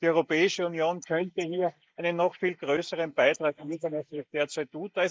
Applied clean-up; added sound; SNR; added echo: neural mask model Resemble Enhance denoiser.